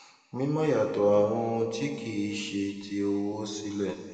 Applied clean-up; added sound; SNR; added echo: none; none; none; reverberation time 2.1 s.